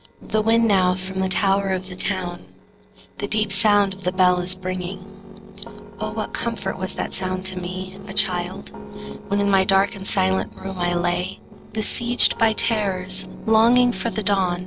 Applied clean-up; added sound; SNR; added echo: neural separator model SepFormer DNS4.